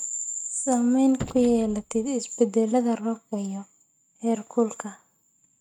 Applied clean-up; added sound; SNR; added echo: neural mask model RNNoise.